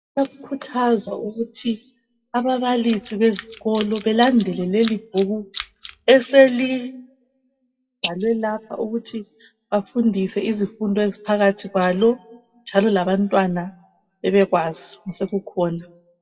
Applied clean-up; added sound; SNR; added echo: classical method WPE with log-MMSE.